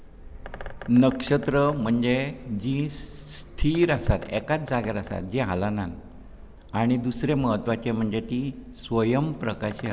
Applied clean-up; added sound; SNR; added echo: none; Printer + Bird; 18 dB; none.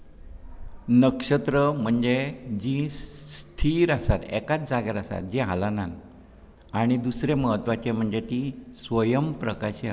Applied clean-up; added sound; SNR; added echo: none; none; none; none.